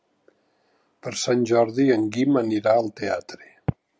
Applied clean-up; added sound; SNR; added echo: none; none; none; none.